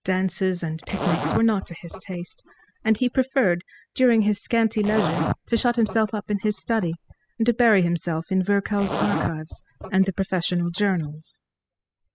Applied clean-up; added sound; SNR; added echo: classical method spectral subtraction.